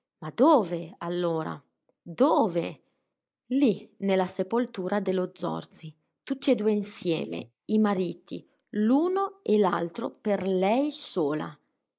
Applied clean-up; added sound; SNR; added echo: neural mask model Resemble Enhance denoiser.